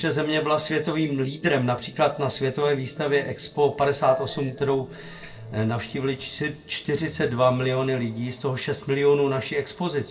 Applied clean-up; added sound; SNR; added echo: neural separator model SepFormer DNS4.